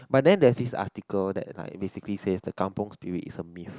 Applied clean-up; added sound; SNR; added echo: none; none; none; none.